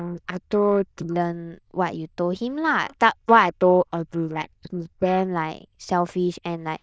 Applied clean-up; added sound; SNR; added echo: neural diffusion model UNIVERSE++.